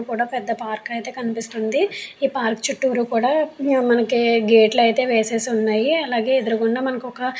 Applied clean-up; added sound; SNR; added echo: none; none; none; reverberation time 0.3 s.